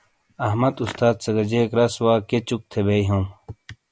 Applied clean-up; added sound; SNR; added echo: none; none; none; none.